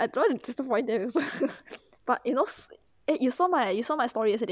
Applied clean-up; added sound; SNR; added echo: none; none; none; none.